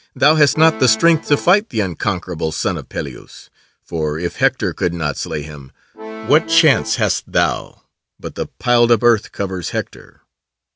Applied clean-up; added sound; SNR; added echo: none; Accordion; 11 dB; none.